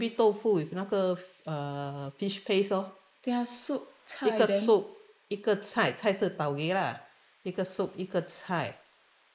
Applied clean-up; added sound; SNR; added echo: neural mask model Resemble Enhance denoiser.